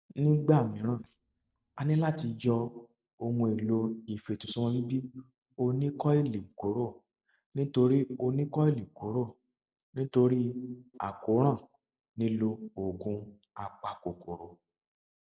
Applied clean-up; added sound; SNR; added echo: neural separator model SepFormer DNS4.